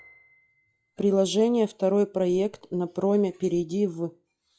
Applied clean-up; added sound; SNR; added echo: classical method log-MMSE.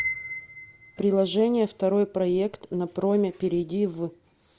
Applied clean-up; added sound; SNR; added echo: none; Piano; 14 dB; none.